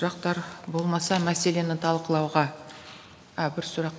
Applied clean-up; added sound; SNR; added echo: none; none; none; none.